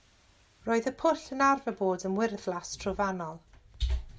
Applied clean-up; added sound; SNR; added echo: none; none; none; none.